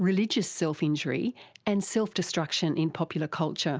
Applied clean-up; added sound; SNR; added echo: none; none; none; none.